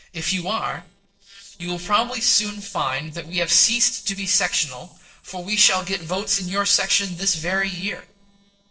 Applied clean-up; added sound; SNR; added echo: neural separator model SepFormer DNS4.